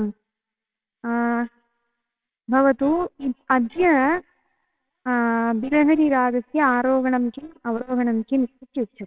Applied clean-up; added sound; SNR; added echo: neural separator model SepFormer WHAMR!.